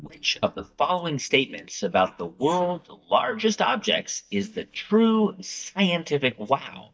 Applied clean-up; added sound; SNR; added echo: neural mask model DeepFilterNet 3.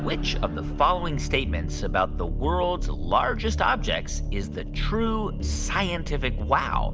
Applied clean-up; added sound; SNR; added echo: none; none; none; none.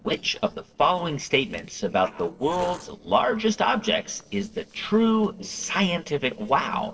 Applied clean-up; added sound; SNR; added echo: neural separator model SepFormer DNS4.